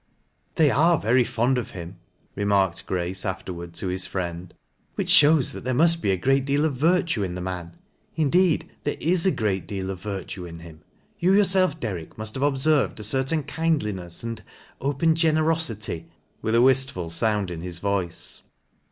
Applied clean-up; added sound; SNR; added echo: none; none; none; none.